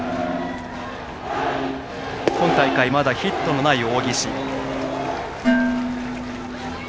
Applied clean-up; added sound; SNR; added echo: none; Dishes, pots, and pans; 7 dB; none.